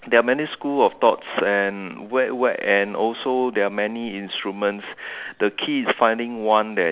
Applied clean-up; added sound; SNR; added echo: none; none; none; none.